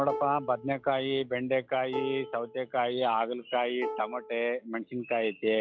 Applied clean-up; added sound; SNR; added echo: classical method log-MMSE.